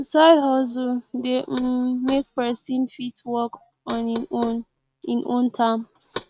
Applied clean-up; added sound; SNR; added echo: neural mask model RNNoise.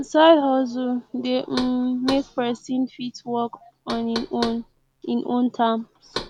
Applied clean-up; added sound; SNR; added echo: none; Knock; 15 dB; none.